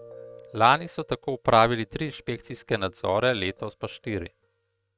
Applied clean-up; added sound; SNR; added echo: neural mask model RNNoise.